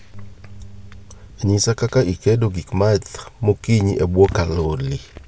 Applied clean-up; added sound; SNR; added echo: none; none; none; none.